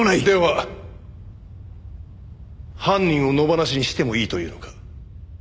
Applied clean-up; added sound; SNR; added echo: none; none; none; none.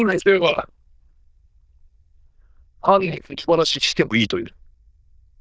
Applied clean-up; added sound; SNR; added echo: neural diffusion model UNIVERSE++.